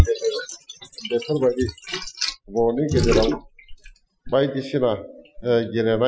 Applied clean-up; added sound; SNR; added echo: classical method Wiener filter.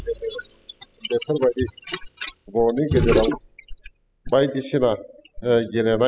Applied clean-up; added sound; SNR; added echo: classical method spectral subtraction.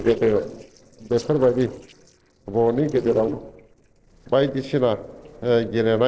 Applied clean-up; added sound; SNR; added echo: neural separator model SepFormer DNS4.